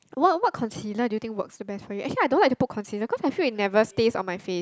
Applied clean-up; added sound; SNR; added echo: none; none; none; none.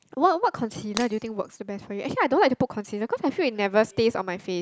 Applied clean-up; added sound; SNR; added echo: none; Shatter; 12 dB; none.